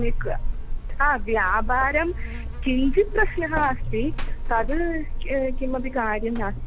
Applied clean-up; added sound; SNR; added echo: none; Buzz; 0 dB; none.